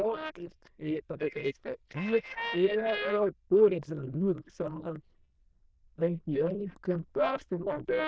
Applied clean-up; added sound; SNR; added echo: neural diffusion model UNIVERSE++.